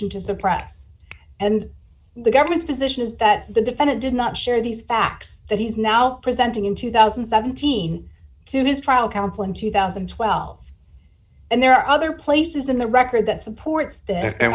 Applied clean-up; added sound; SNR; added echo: none; none; none; none.